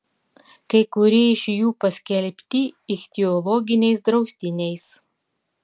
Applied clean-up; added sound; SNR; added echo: none; none; none; none.